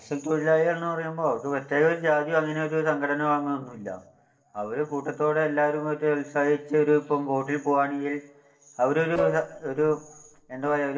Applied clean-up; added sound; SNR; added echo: neural separator model SepFormer DNS4.